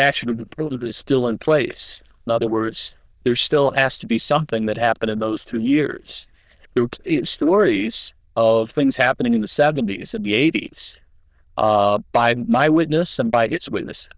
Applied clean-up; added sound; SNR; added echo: neural diffusion model UNIVERSE++.